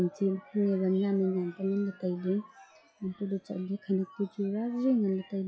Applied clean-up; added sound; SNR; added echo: classical method log-MMSE.